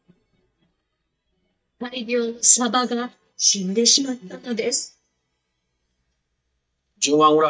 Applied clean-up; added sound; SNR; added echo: neural mask model DeepFilterNet 3.